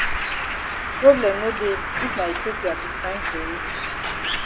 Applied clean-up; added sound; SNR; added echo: none; Bird; 2 dB; none.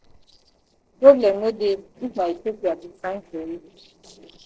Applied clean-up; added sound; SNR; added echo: neural separator model SepFormer DNS4.